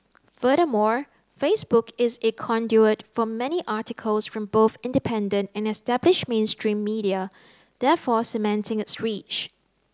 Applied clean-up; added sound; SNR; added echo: none; none; none; none.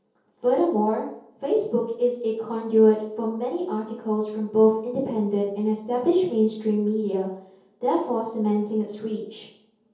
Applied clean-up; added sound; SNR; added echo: none; none; none; reverberation time 0.7 s.